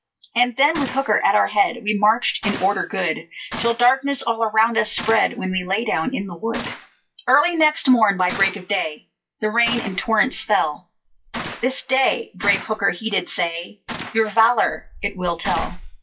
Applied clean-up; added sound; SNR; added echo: classical method WPE with log-MMSE.